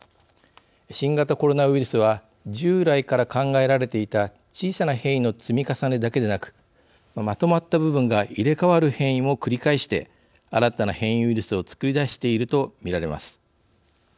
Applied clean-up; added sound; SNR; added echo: none; none; none; none.